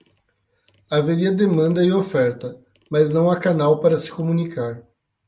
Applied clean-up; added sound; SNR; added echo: none; none; none; none.